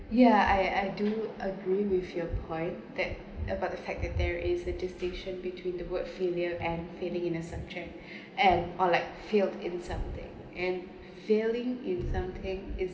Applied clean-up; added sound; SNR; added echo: none; none; none; none.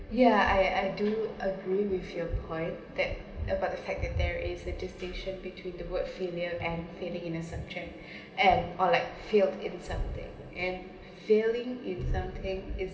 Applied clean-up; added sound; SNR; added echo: none; none; none; reverberation time 1.1 s.